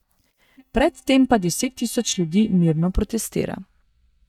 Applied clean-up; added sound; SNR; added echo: neural mask model DeepFilterNet 3.